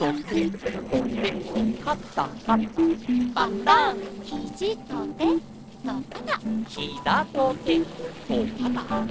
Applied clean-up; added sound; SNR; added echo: neural separator model SepFormer DNS4.